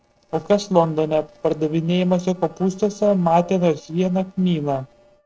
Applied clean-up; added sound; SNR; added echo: neural separator model SepFormer DNS4.